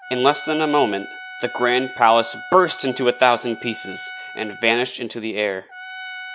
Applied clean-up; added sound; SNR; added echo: none; Trumpet; 14 dB; none.